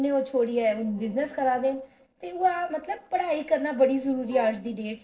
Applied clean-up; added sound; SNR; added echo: neural separator model SepFormer DNS4.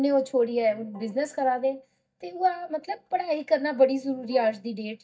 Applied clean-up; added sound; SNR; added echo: neural mask model DeepFilterNet 3.